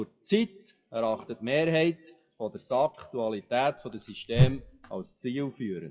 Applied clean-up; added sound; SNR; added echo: classical method WPE with log-MMSE.